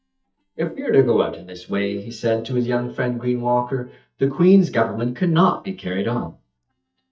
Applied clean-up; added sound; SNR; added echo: neural mask model DeepFilterNet 3.